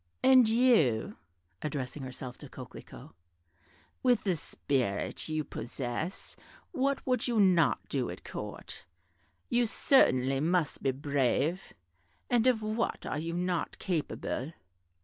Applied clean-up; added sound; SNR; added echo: none; none; none; none.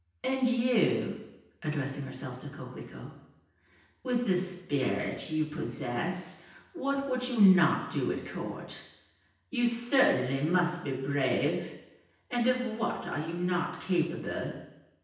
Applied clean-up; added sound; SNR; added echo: none; none; none; reverberation time 0.9 s.